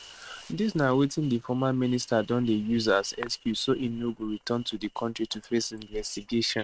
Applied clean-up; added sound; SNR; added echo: neural mask model RNNoise.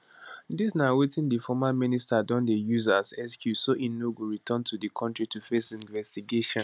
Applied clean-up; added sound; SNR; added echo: none; none; none; none.